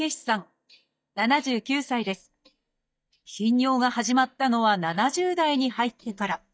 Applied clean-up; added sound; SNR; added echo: neural mask model DeepFilterNet 3.